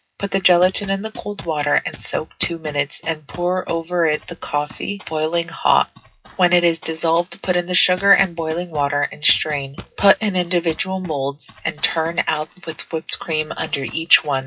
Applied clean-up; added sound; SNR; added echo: classical method WPE with log-MMSE.